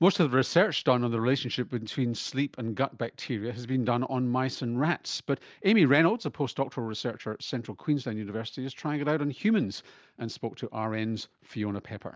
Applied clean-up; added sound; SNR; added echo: none; none; none; none.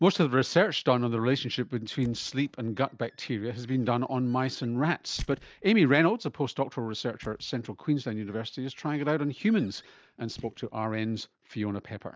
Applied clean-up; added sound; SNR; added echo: neural mask model DeepFilterNet 3.